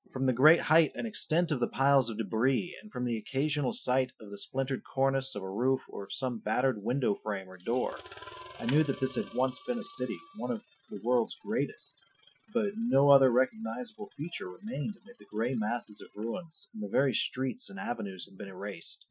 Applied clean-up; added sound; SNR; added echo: classical method Wiener filter.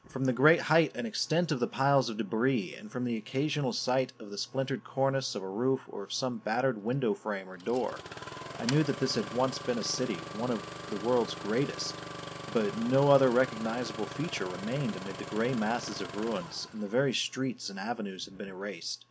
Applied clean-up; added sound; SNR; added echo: none; Engine starting; 14 dB; none.